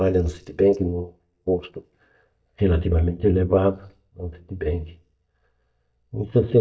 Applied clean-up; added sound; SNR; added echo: neural mask model DeepFilterNet 3.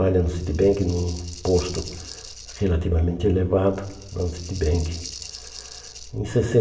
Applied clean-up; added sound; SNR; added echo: none; Rattle (instrument); 17 dB; reverberation time 0.8 s.